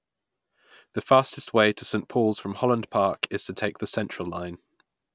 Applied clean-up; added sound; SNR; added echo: none; none; none; none.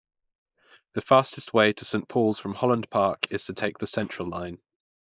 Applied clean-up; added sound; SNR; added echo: neural mask model Resemble Enhance denoiser.